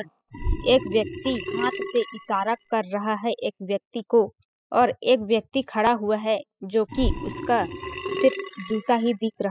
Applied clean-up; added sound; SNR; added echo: classical method spectral subtraction.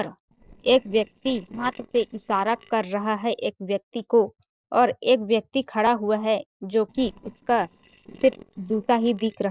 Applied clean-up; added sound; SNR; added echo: neural separator model SepFormer DNS4.